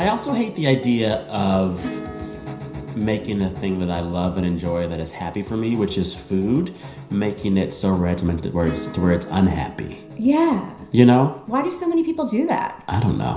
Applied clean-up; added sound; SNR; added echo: none; Acoustic guitar / Strum; 18 dB; reverberation time 0.5 s.